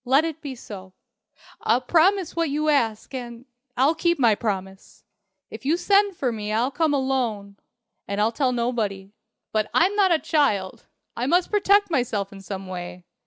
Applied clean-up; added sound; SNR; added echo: none; none; none; none.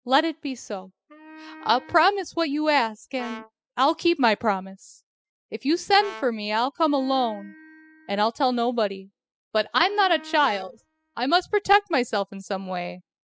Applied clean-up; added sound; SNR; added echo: classical method spectral subtraction.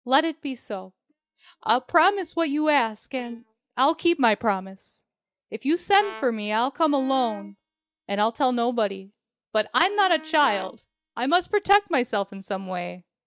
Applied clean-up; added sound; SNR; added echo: neural mask model DeepFilterNet 3.